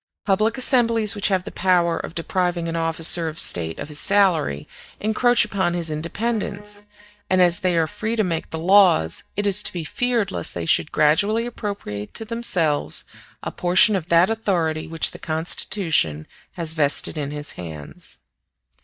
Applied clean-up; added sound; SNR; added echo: neural mask model DeepFilterNet 3.